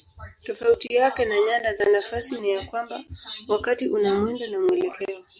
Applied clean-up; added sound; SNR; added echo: none; none; none; none.